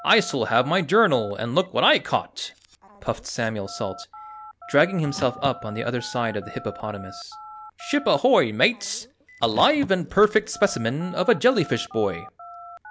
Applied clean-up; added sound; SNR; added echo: none; Car + Telephone; 18 dB; none.